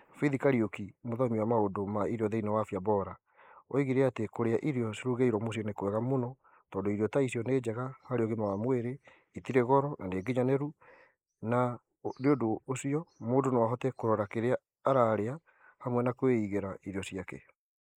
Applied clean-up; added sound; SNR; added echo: neural mask model Resemble Enhance denoiser.